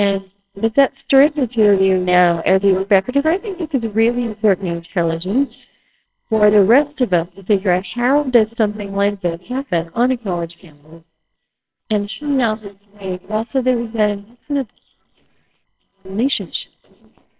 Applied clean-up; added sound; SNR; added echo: neural separator model SepFormer WHAMR!.